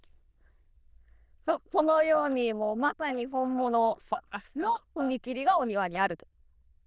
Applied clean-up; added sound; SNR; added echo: neural diffusion model UNIVERSE++.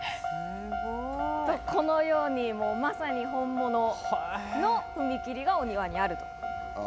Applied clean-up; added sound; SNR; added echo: none; none; none; none.